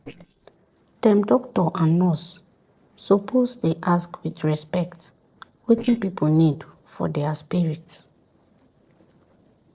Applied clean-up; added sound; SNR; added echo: neural separator model SepFormer DNS4.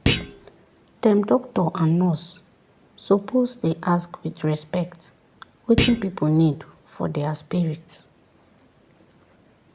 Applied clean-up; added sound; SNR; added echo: none; Thump, thud; 4 dB; none.